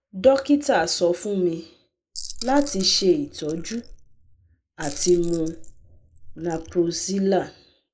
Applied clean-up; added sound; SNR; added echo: neural mask model Resemble Enhance denoiser.